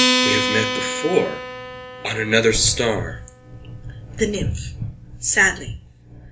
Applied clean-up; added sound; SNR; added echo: none; Acoustic guitar; 4 dB; reverberation time 0.3 s.